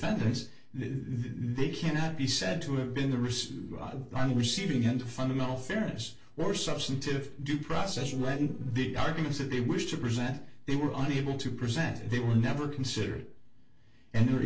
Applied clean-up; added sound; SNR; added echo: neural separator model SepFormer DNS4.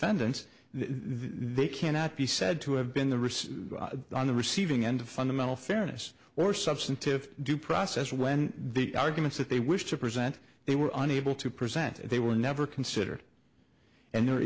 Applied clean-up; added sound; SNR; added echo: none; none; none; none.